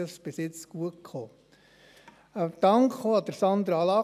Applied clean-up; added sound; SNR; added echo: none; none; none; none.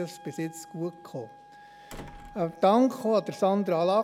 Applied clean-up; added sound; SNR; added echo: none; Wind instrument, woodwind instrument + Slam; 20 dB; none.